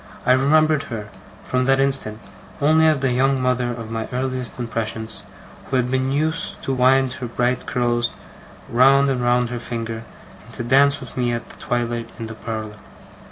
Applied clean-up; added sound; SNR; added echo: none; none; none; none.